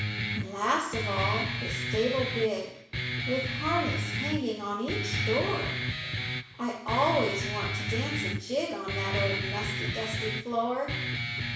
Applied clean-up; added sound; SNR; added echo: none; Guitar; 0 dB; reverberation time 0.7 s.